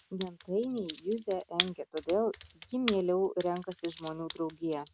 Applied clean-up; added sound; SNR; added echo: none; Computer keyboard; 1 dB; none.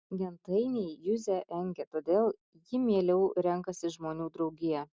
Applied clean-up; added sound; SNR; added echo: none; none; none; none.